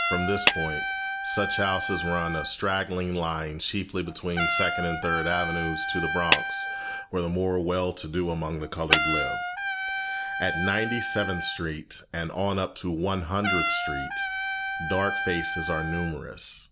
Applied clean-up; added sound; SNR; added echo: none; Trumpet + Clapping; 1 dB; none.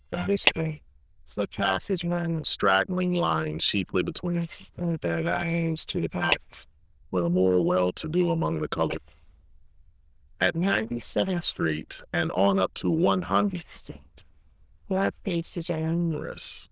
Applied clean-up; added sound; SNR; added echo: neural diffusion model UNIVERSE++.